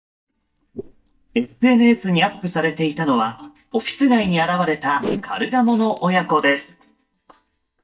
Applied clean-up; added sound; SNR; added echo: neural mask model DeepFilterNet 3.